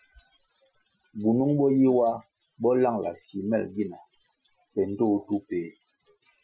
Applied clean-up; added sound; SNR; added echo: classical method Wiener filter.